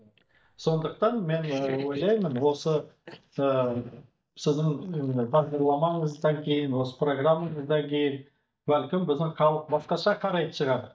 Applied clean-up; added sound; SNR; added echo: neural mask model DeepFilterNet 3.